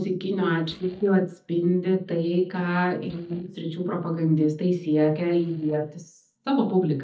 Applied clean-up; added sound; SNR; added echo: neural mask model DeepFilterNet 3.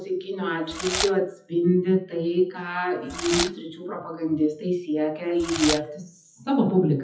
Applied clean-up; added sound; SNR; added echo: classical method WPE with log-MMSE.